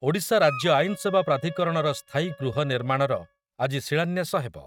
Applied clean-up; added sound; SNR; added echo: neural mask model RNNoise.